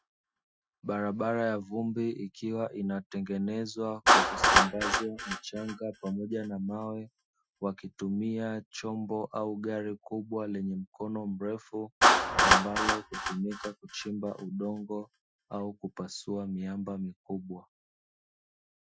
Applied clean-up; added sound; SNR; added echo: classical method Wiener filter.